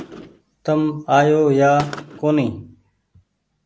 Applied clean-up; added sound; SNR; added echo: none; Gunshot, gunfire; 19 dB; none.